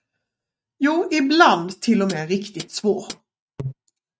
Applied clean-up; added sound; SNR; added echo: neural mask model RNNoise.